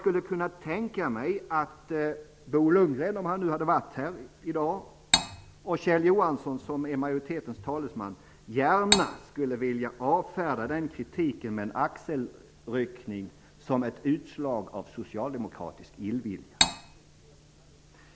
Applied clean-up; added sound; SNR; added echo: none; Cutlery, silverware; -2 dB; none.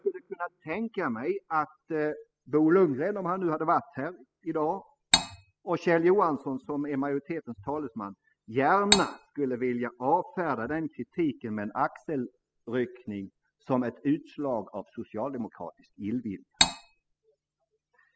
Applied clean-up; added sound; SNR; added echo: classical method spectral subtraction.